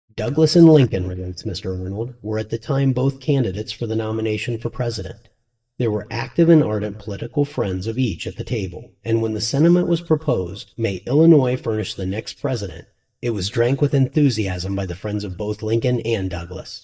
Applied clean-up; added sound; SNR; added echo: neural mask model DeepFilterNet 3.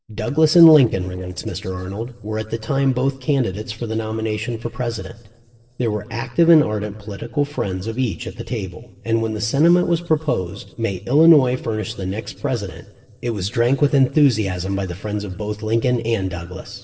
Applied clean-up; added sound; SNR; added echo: neural separator model SepFormer DNS4.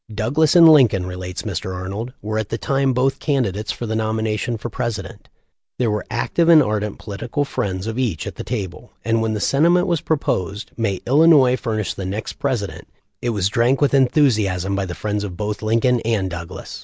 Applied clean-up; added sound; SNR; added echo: none; none; none; none.